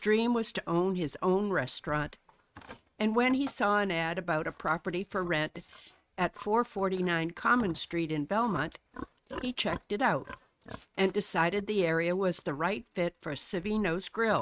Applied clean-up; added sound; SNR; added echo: neural mask model RNNoise.